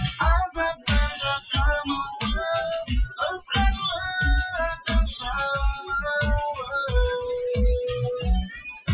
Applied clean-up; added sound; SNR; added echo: classical method Wiener filter.